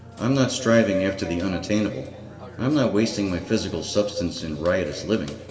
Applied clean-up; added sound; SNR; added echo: none; Burping, eructation; 19 dB; reverberation time 1.7 s.